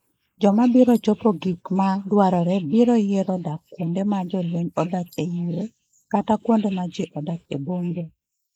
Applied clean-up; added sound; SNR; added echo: neural mask model Resemble Enhance denoiser.